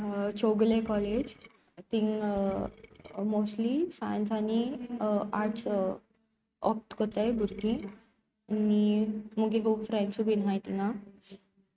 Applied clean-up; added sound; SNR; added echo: neural mask model RNNoise.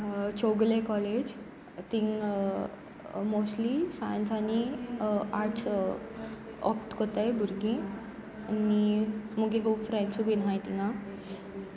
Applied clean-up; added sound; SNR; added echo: none; none; none; none.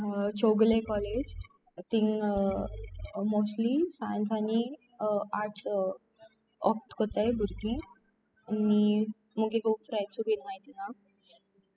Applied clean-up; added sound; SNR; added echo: classical method spectral subtraction.